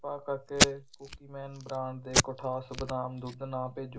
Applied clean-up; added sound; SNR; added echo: none; Packing tape, duct tape; -4 dB; reverberation time 0.2 s.